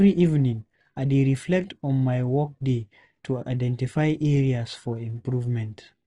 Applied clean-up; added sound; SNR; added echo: none; none; none; none.